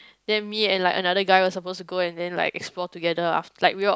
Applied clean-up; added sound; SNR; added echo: none; none; none; none.